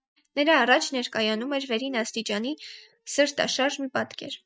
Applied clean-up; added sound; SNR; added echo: neural mask model DeepFilterNet 3.